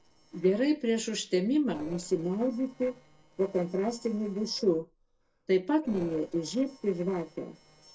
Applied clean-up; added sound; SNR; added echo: neural separator model SepFormer DNS4.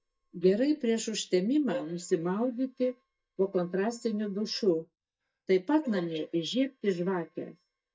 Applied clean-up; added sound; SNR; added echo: neural mask model DeepFilterNet 3.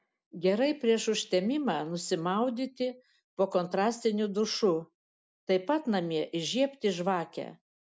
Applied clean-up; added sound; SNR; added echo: none; none; none; none.